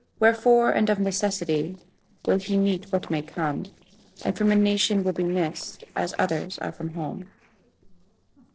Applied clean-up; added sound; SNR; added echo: neural separator model SepFormer DNS4.